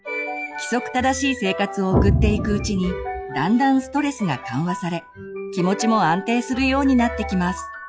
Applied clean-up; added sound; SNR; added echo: classical method log-MMSE.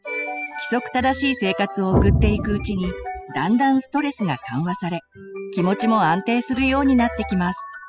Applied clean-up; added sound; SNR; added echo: classical method spectral subtraction.